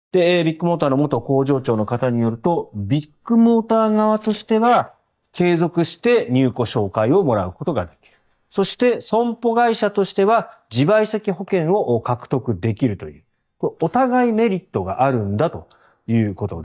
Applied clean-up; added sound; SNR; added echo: neural mask model DeepFilterNet 3.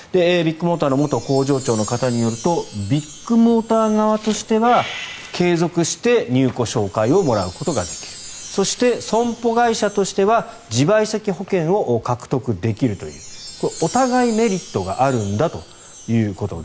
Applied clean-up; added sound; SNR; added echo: none; Chime; 19 dB; none.